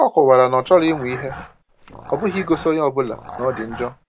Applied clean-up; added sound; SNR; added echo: none; Dog; 16 dB; none.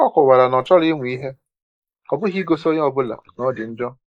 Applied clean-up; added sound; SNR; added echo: neural mask model Resemble Enhance denoiser.